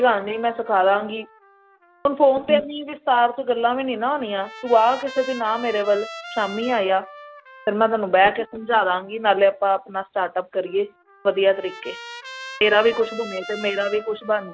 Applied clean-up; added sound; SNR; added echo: none; Trumpet; 18 dB; none.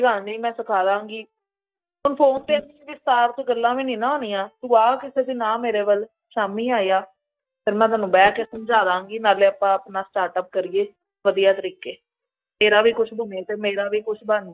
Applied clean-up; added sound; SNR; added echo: neural mask model DeepFilterNet 3.